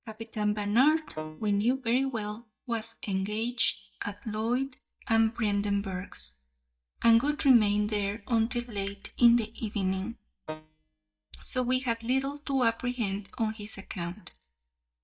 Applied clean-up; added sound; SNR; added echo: neural mask model DeepFilterNet 3.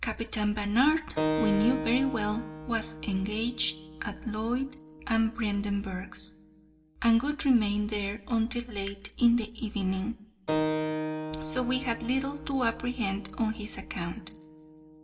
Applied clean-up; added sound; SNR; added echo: none; Keyboard (musical); 8 dB; reverberation time 0.8 s.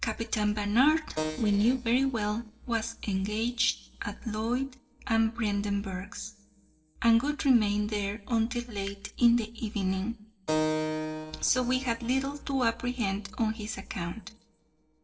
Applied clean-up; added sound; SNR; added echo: neural separator model SepFormer DNS4.